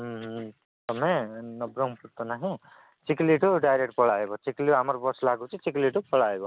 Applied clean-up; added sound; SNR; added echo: none; none; none; none.